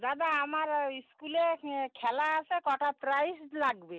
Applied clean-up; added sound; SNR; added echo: none; none; none; none.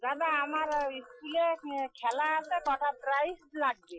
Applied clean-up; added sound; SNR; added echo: classical method Wiener filter.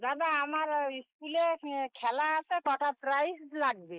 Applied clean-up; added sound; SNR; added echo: neural mask model Resemble Enhance denoiser.